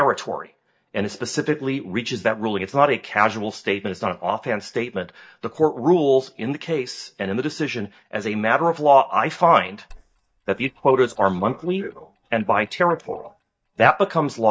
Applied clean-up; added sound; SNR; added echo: neural mask model DeepFilterNet 3.